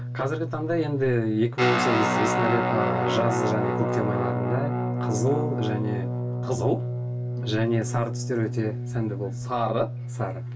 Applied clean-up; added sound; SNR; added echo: none; Guitar; -1 dB; reverberation time 0.1 s.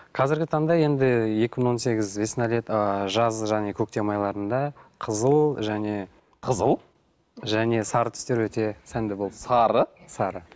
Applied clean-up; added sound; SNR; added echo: none; none; none; none.